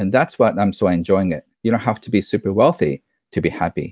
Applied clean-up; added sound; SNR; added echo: none; none; none; none.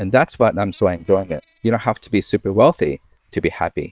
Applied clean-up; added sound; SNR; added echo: neural separator model SepFormer WHAM!.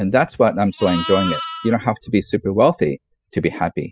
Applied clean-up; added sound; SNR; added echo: classical method spectral subtraction.